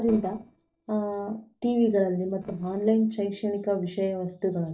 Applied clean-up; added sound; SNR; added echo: neural separator model SepFormer DNS4.